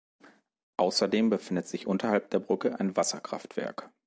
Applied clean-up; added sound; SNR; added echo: none; none; none; none.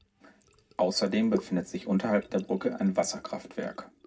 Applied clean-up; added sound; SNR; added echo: none; Trickle, dribble / Sink (filling or washing); 15 dB; reverberation time 0.4 s.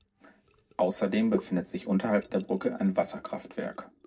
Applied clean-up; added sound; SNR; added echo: neural separator model SepFormer DNS4.